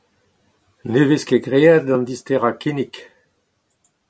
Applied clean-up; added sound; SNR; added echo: none; none; none; none.